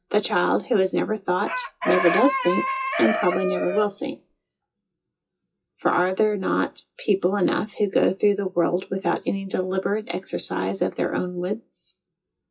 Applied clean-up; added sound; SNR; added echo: classical method WPE with log-MMSE.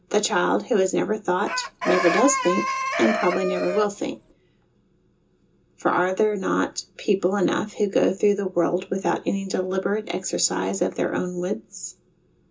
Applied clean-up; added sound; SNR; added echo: none; Chicken, rooster; 3 dB; reverberation time 0.2 s.